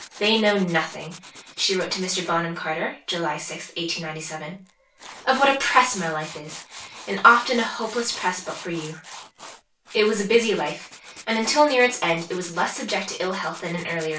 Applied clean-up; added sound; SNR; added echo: none; Tools; 19 dB; reverberation time 0.2 s.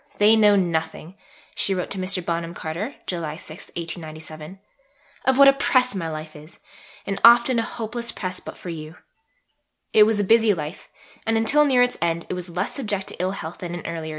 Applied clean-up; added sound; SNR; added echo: none; none; none; none.